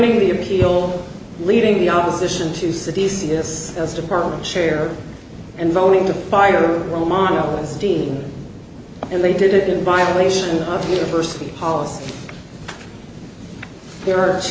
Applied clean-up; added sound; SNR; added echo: none; none; none; none.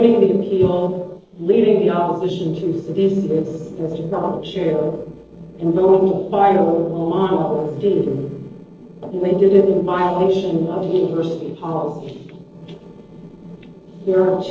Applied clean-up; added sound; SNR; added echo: neural separator model SepFormer DNS4.